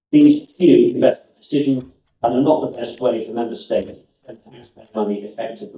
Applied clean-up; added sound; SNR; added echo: neural mask model DeepFilterNet 3.